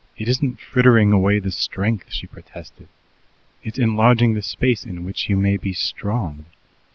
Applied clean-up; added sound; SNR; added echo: none; none; none; none.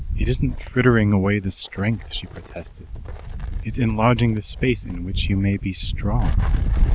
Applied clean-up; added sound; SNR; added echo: none; Wind; 2 dB; none.